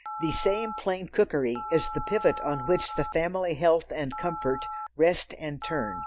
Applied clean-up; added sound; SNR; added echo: none; Telephone; 10 dB; none.